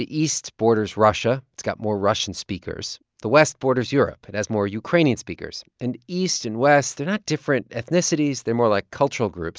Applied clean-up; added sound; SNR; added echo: none; none; none; none.